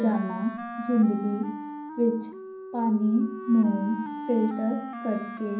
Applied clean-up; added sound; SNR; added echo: none; Wind instrument, woodwind instrument; 10 dB; reverberation time 0.6 s.